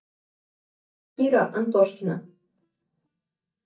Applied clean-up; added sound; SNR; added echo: neural mask model DeepFilterNet 3.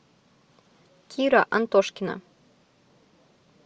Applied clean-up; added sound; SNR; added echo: none; none; none; none.